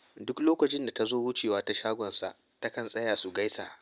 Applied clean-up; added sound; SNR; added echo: none; none; none; none.